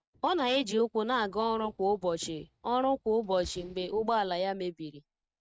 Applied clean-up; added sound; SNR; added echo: neural mask model RNNoise.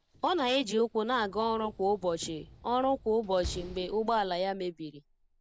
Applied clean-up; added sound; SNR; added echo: none; Slam; 18 dB; none.